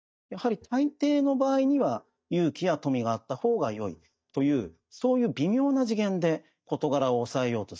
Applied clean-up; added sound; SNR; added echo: neural mask model DeepFilterNet 3.